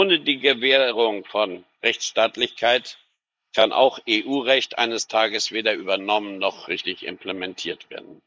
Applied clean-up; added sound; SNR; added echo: neural mask model Resemble Enhance denoiser.